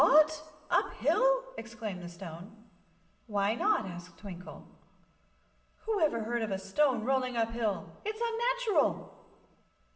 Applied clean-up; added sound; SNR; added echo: none; none; none; reverberation time 0.9 s.